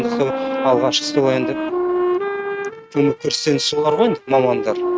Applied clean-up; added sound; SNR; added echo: neural mask model RNNoise.